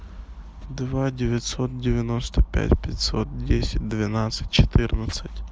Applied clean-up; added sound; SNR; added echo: none; none; none; none.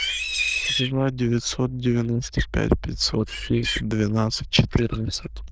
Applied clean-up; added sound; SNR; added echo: neural diffusion model UNIVERSE++.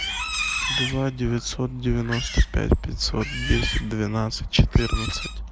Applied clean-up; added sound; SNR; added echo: none; Livestock, farm animals, working animals; 8 dB; none.